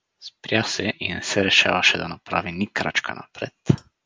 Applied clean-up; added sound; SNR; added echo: none; none; none; none.